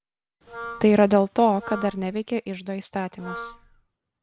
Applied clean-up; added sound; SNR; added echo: none; Wind instrument, woodwind instrument; 14 dB; none.